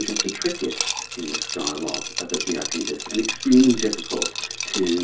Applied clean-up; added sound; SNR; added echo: none; Liquid; 5 dB; reverberation time 0.2 s.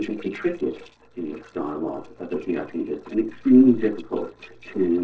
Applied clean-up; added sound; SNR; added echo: neural separator model SepFormer DNS4.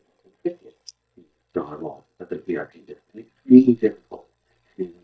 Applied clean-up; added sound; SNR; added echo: neural mask model DeepFilterNet 3.